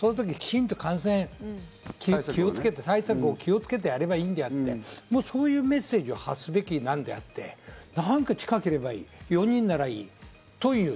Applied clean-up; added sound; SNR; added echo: none; none; none; none.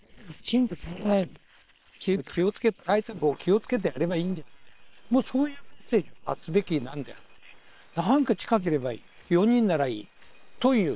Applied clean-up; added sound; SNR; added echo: neural separator model SepFormer WHAM!.